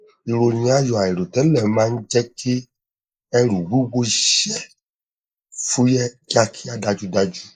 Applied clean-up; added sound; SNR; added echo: neural mask model Resemble Enhance denoiser.